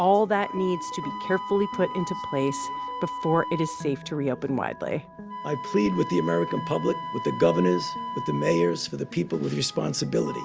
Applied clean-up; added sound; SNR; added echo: none; Wind instrument, woodwind instrument; 9 dB; none.